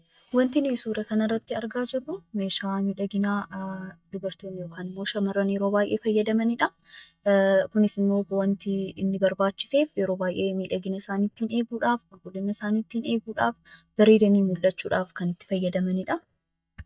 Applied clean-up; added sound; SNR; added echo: neural mask model DeepFilterNet 3.